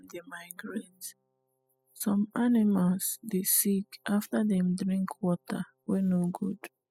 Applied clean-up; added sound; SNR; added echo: classical method spectral subtraction.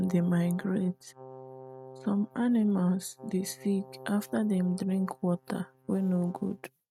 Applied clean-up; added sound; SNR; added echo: neural mask model RNNoise.